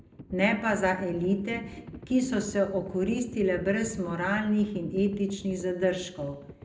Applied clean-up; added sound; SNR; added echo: none; Livestock, farm animals, working animals; 16 dB; reverberation time 0.5 s.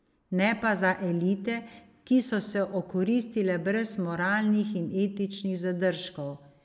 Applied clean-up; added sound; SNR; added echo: none; none; none; none.